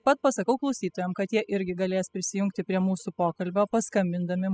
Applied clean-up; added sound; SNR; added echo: classical method spectral subtraction.